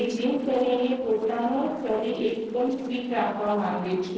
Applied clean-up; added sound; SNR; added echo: neural separator model SepFormer DNS4.